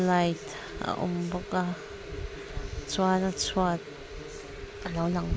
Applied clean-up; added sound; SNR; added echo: none; none; none; none.